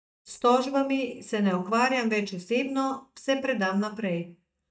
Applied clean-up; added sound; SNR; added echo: neural mask model DeepFilterNet 3.